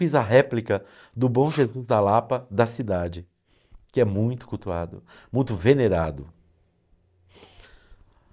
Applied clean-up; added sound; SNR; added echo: neural mask model DeepFilterNet 3.